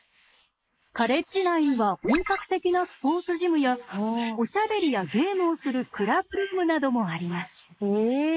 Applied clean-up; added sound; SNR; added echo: neural mask model Resemble Enhance denoiser.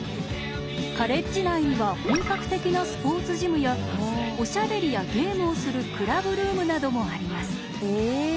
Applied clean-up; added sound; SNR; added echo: none; none; none; none.